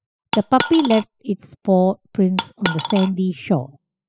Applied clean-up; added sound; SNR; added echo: classical method spectral subtraction.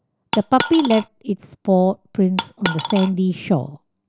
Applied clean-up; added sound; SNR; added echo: none; Coin (dropping); 6 dB; none.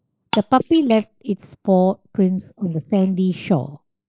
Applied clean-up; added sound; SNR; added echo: neural mask model Resemble Enhance denoiser.